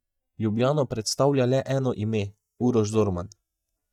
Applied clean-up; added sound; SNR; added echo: neural mask model DeepFilterNet 3.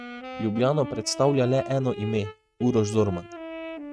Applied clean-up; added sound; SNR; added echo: neural mask model RNNoise.